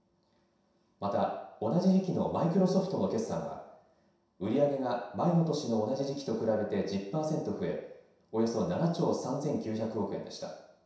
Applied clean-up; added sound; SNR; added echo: none; none; none; reverberation time 0.7 s.